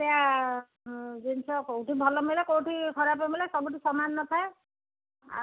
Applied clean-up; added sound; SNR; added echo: none; none; none; none.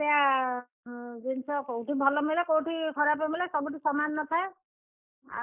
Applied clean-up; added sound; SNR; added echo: neural mask model Resemble Enhance denoiser.